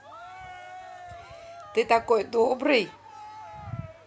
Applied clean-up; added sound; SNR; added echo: none; Cheering; 17 dB; none.